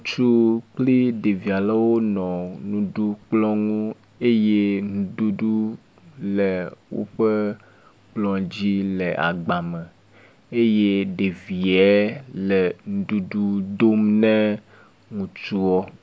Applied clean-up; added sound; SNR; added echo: none; none; none; none.